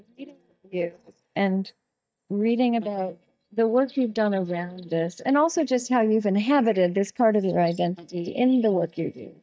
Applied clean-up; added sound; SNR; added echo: neural mask model DeepFilterNet 3.